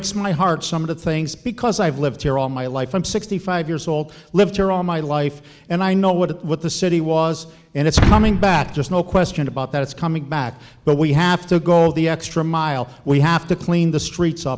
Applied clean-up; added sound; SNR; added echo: none; Boom; 2 dB; none.